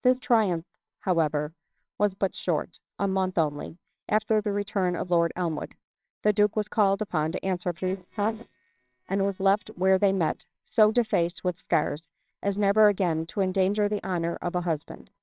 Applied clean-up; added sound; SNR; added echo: neural separator model SepFormer WHAMR!.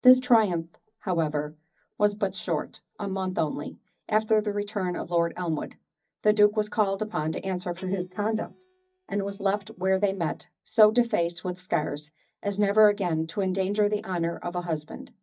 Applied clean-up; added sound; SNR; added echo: neural mask model DeepFilterNet 3.